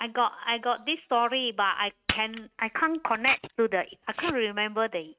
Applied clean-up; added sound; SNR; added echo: neural mask model RNNoise.